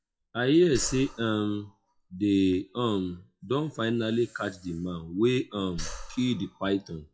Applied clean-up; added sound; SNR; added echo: classical method WPE with log-MMSE.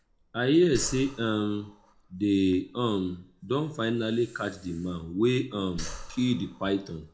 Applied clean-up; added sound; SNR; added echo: none; Breathing; 17 dB; reverberation time 0.3 s.